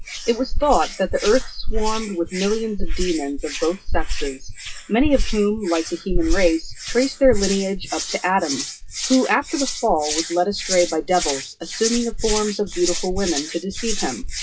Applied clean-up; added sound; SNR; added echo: classical method WPE with log-MMSE.